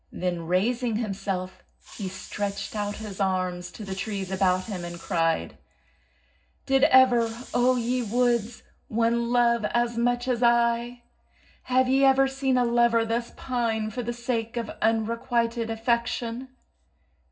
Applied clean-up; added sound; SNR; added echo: none; Hiss; 19 dB; reverberation time 0.4 s.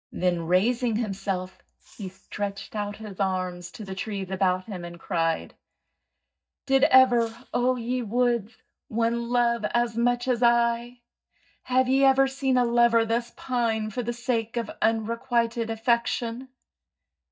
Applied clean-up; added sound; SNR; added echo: neural mask model DeepFilterNet 3.